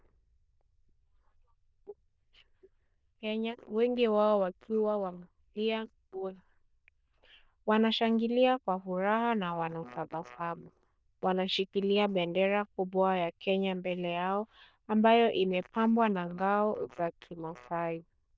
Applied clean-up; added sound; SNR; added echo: neural diffusion model UNIVERSE++.